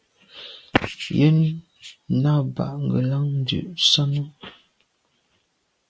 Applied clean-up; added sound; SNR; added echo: none; none; none; none.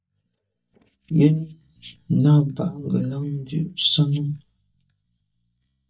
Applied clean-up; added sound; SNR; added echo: neural mask model DeepFilterNet 3.